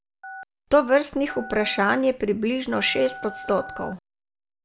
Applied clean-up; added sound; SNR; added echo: none; Telephone; 15 dB; none.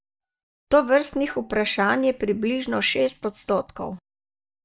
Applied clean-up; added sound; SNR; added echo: neural mask model DeepFilterNet 3.